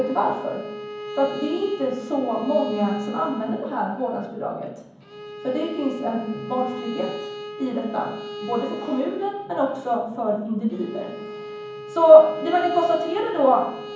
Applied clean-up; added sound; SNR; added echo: none; Bowed string instrument; 13 dB; reverberation time 1.2 s.